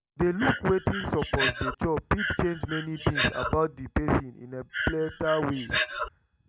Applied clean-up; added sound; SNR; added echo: none; Breathing; 4 dB; none.